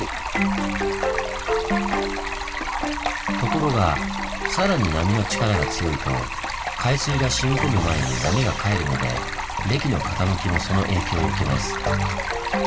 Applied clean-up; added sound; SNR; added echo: none; Stream; 5 dB; reverberation time 3.0 s.